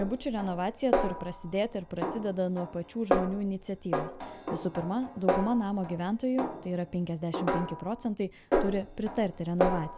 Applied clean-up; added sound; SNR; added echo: none; Snare drum; 2 dB; none.